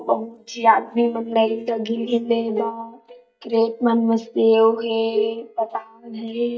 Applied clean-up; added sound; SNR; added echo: neural mask model DeepFilterNet 3.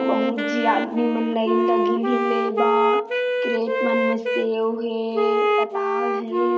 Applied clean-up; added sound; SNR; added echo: none; Wind instrument, woodwind instrument; -2 dB; reverberation time 1.4 s.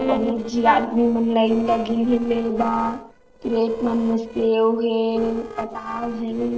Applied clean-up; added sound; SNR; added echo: neural separator model SepFormer DNS4.